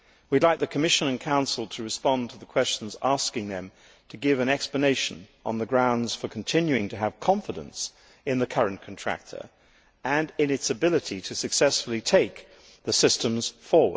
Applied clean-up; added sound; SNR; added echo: none; none; none; none.